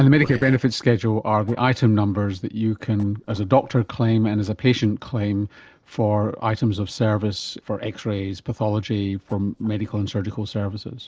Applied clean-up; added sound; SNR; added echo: neural separator model SepFormer DNS4.